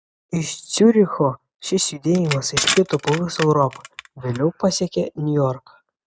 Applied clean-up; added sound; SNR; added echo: none; Crushing; 8 dB; none.